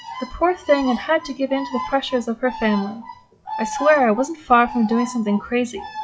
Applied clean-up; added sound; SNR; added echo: classical method WPE with log-MMSE.